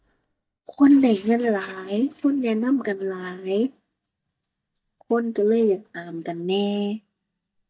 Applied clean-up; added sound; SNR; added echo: neural mask model DeepFilterNet 3.